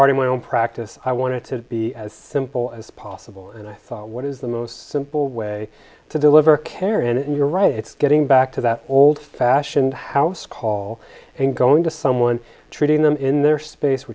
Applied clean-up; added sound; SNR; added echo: none; none; none; none.